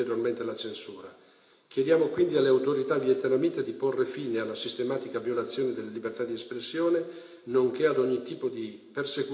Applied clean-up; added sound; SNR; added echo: none; none; none; reverberation time 0.8 s.